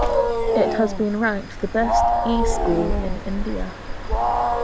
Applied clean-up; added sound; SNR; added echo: none; Sliding door + Wild animals; -4 dB; none.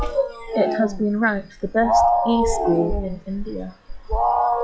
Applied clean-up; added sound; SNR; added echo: classical method log-MMSE.